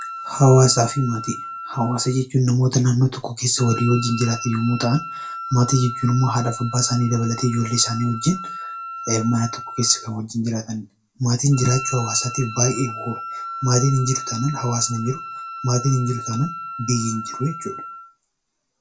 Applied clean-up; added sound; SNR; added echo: none; Wind instrument, woodwind instrument; 11 dB; reverberation time 0.2 s.